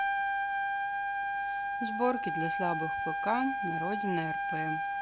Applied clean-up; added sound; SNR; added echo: none; Trumpet; -3 dB; none.